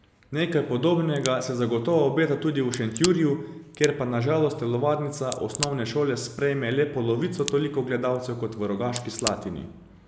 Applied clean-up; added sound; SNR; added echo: none; Crack; 13 dB; none.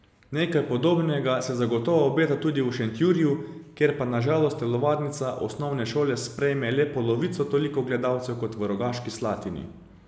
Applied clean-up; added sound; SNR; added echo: none; none; none; none.